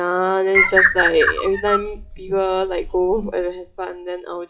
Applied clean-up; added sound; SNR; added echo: classical method WPE with log-MMSE.